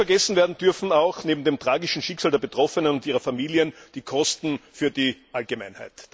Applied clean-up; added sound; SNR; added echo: none; none; none; none.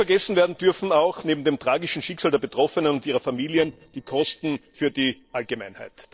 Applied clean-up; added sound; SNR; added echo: neural separator model SepFormer DNS4.